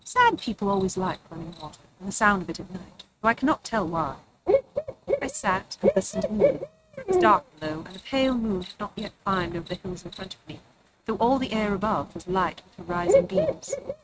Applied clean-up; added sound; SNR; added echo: neural mask model RNNoise.